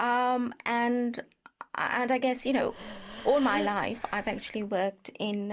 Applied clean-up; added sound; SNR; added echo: none; Breathing; 11 dB; none.